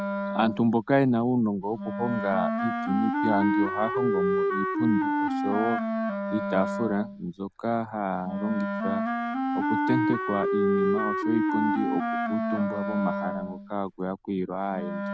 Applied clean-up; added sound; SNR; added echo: none; Wind instrument, woodwind instrument; 0 dB; none.